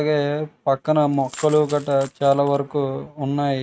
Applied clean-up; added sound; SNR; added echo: neural mask model RNNoise.